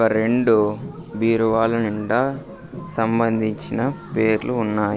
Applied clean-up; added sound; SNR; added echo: none; none; none; none.